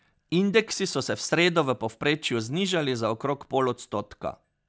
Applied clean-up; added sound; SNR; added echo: none; none; none; none.